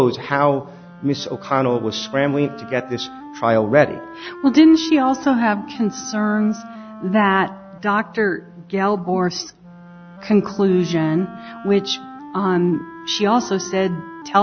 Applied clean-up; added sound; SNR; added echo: none; Wind instrument, woodwind instrument; 18 dB; none.